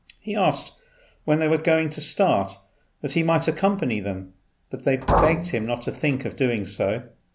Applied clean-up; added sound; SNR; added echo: none; Liquid; 3 dB; none.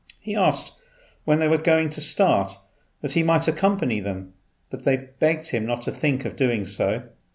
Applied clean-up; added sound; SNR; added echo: none; none; none; none.